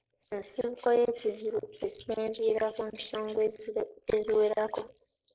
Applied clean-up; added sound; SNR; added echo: neural mask model Resemble Enhance denoiser.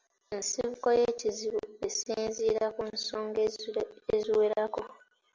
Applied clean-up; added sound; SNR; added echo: none; none; none; none.